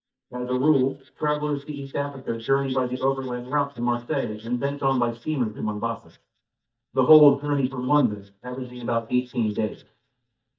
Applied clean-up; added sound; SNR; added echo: neural mask model DeepFilterNet 3.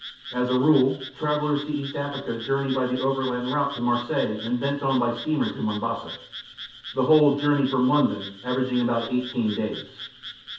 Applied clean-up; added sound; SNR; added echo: none; Frog; 15 dB; reverberation time 0.5 s.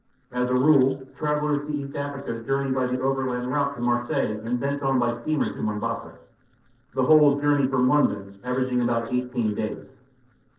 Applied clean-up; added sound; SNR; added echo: neural separator model SepFormer DNS4.